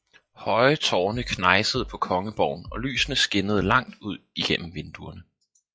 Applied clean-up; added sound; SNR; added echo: classical method log-MMSE.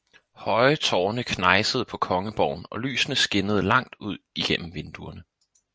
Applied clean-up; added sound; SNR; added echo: none; none; none; none.